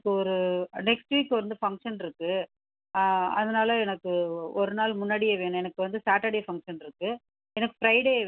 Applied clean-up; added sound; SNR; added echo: none; none; none; none.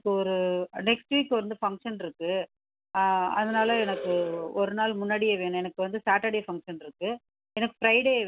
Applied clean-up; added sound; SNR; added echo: none; Animal; 10 dB; none.